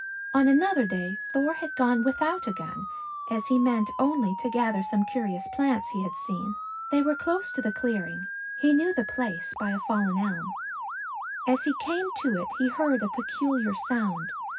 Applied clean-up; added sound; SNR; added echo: none; Motor vehicle (road) / Siren; 7 dB; reverberation time 0.4 s.